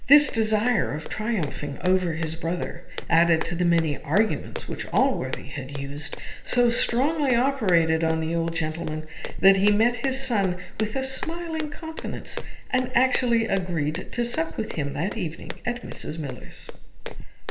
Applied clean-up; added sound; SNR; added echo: none; Walk, footsteps; 4 dB; reverberation time 1.4 s.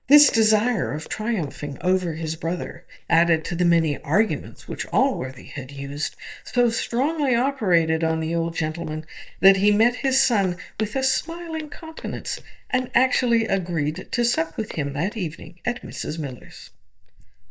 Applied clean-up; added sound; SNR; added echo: neural mask model DeepFilterNet 3.